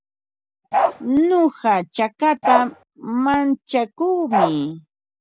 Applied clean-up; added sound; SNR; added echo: none; Bark; 0 dB; none.